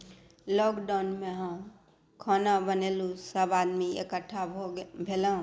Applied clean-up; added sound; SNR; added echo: none; none; none; none.